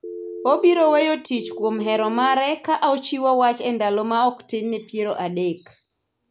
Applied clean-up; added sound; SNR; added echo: none; Telephone; 11 dB; none.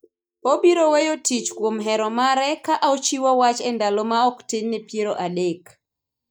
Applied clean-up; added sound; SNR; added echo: neural mask model DeepFilterNet 3.